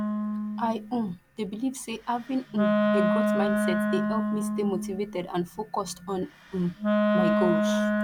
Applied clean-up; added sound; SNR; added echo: none; Wind instrument, woodwind instrument; -4 dB; none.